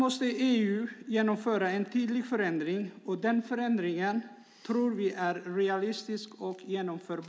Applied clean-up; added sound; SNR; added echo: none; none; none; none.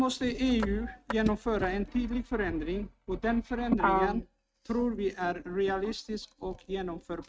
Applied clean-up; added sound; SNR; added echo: neural mask model RNNoise.